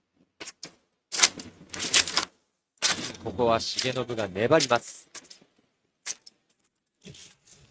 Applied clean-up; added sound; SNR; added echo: neural mask model RNNoise.